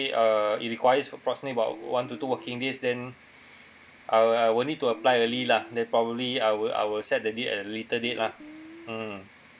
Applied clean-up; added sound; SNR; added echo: none; Guitar; 18 dB; none.